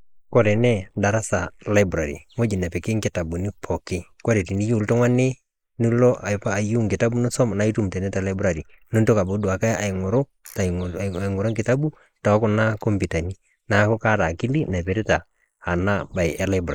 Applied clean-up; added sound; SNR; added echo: neural mask model Resemble Enhance denoiser.